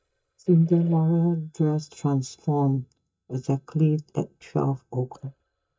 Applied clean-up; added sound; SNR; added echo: neural mask model DeepFilterNet 3.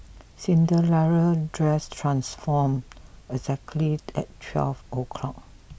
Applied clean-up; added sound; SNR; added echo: none; none; none; none.